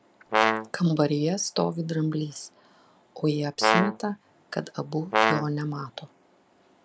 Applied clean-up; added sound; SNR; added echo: none; Brass instrument; -3 dB; none.